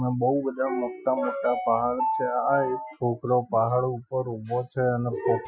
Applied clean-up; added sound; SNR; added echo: classical method Wiener filter.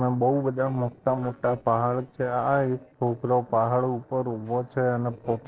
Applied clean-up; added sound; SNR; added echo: neural separator model SepFormer DNS4.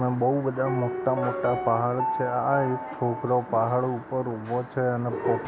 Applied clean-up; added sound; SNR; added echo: none; Piano; 8 dB; none.